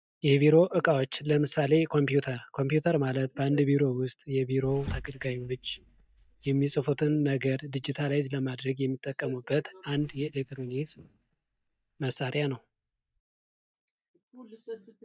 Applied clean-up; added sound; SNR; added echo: neural mask model DeepFilterNet 3.